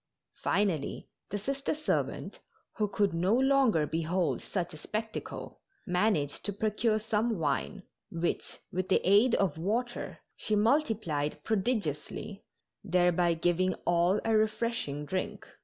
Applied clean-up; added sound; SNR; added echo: none; none; none; none.